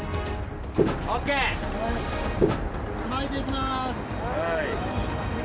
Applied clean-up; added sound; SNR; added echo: none; Walk, footsteps; -2 dB; none.